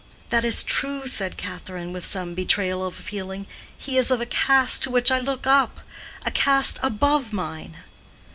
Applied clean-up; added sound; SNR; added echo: none; none; none; none.